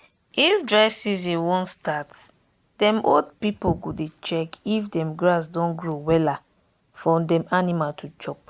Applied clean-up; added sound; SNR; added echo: none; none; none; none.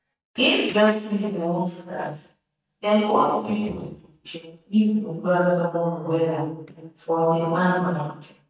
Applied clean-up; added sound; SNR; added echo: neural mask model DeepFilterNet 3.